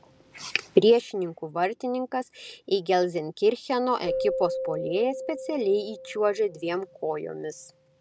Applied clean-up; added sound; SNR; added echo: none; Keyboard (musical); 11 dB; none.